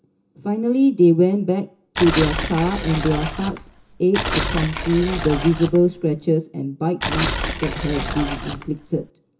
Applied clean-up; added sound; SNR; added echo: none; Tearing; 6 dB; reverberation time 0.2 s.